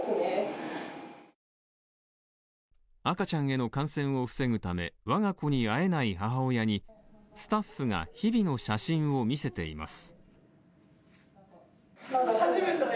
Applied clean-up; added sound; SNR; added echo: none; none; none; none.